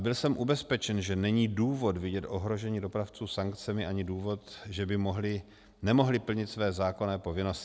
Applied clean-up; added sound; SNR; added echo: none; none; none; none.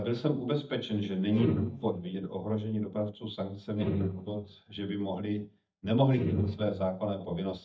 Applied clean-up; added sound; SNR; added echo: neural mask model DeepFilterNet 3.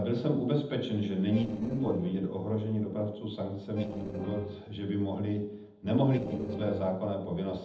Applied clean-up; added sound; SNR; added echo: neural separator model SepFormer DNS4.